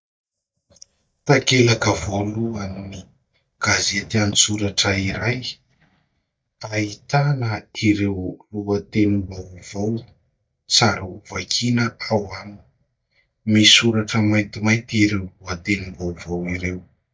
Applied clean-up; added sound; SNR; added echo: neural mask model DeepFilterNet 3.